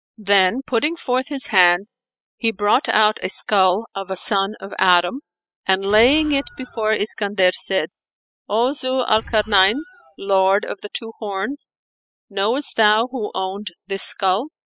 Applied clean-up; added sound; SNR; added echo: classical method spectral subtraction.